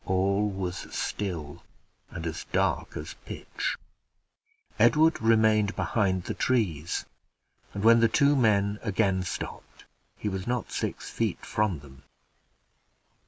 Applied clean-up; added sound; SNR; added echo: none; none; none; none.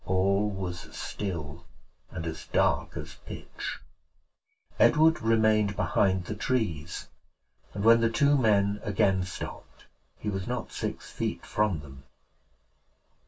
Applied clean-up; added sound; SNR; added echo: none; none; none; reverberation time 0.1 s.